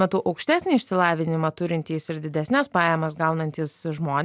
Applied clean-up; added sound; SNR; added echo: none; none; none; none.